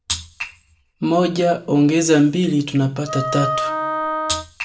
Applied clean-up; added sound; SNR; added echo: none; Wind instrument, woodwind instrument; 4 dB; reverberation time 0.4 s.